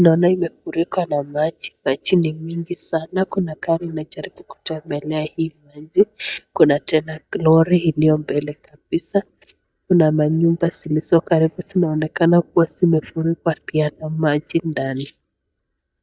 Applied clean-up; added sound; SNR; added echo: neural mask model DeepFilterNet 3.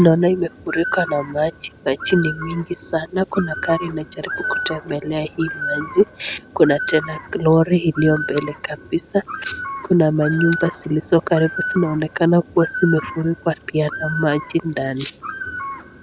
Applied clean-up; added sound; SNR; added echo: none; Bird; 10 dB; none.